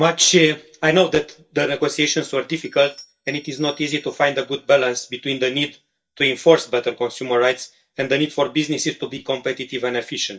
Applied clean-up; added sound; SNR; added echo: neural mask model DeepFilterNet 3.